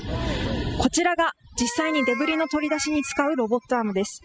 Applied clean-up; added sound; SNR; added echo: classical method spectral subtraction.